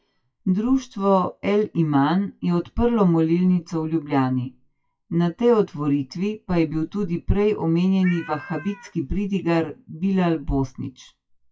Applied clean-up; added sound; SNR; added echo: classical method WPE with log-MMSE.